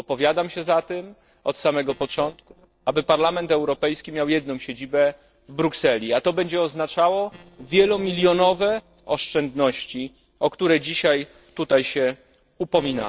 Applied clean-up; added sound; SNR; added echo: neural separator model SepFormer DNS4.